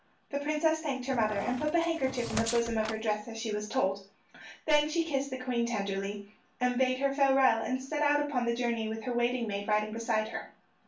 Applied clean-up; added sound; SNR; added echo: none; Squeak; 10 dB; reverberation time 0.3 s.